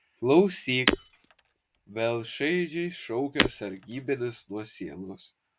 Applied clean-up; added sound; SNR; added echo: none; Shatter; 3 dB; none.